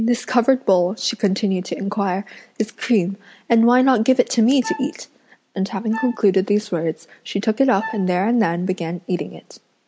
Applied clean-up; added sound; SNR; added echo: none; Wind instrument, woodwind instrument; 14 dB; none.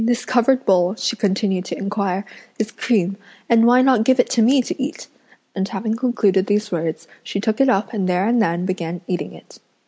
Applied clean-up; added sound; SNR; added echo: none; none; none; none.